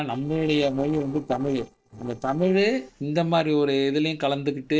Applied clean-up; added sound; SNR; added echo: neural separator model SepFormer DNS4.